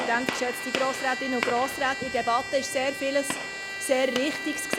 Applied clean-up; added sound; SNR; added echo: none; Trumpet + Gunshot, gunfire; 5 dB; none.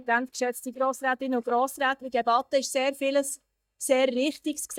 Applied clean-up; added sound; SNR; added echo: neural mask model DeepFilterNet 3.